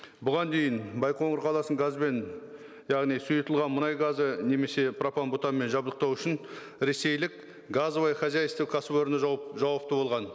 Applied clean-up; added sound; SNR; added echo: none; none; none; none.